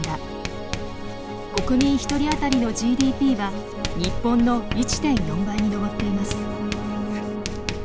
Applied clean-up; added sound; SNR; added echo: none; Writing; 7 dB; none.